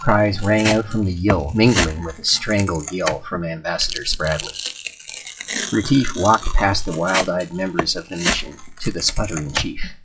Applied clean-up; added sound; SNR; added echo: classical method WPE with log-MMSE.